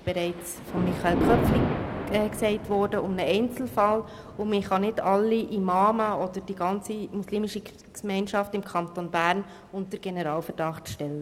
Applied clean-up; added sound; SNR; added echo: none; Thunder; 7 dB; none.